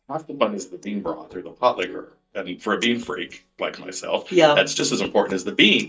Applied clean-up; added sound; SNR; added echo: neural mask model DeepFilterNet 3.